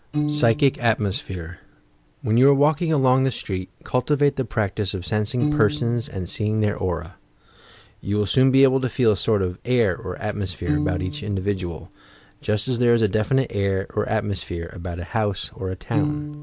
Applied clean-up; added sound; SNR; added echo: none; Piano; 11 dB; none.